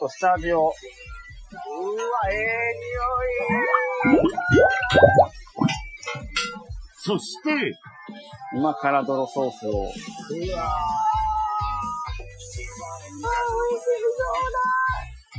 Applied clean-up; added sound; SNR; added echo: classical method Wiener filter.